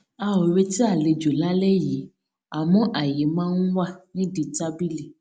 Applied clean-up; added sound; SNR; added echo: none; none; none; none.